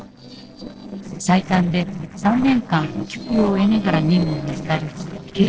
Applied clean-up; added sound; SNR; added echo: neural separator model SepFormer DNS4.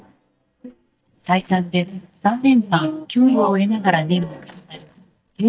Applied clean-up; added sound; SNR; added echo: neural mask model DeepFilterNet 3.